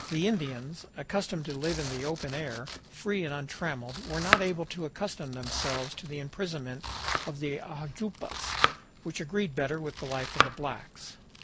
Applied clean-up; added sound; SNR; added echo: none; Domestic sounds, home sounds; 2 dB; none.